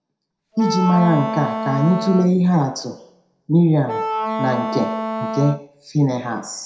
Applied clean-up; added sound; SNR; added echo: none; Wind instrument, woodwind instrument; 6 dB; reverberation time 0.6 s.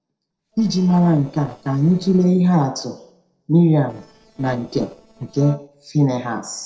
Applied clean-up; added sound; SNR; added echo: neural separator model SepFormer DNS4.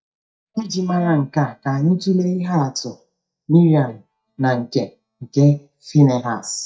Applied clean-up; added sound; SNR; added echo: neural mask model DeepFilterNet 3.